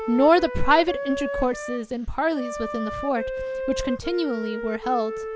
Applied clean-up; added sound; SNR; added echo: none; Wind instrument, woodwind instrument; 8 dB; none.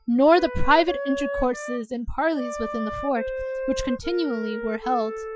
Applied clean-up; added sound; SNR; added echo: classical method Wiener filter.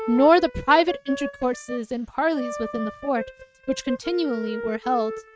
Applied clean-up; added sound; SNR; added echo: neural mask model RNNoise.